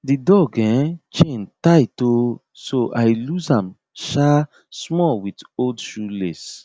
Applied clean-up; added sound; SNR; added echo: none; none; none; none.